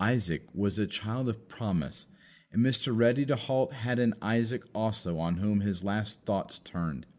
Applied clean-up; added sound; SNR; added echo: none; none; none; none.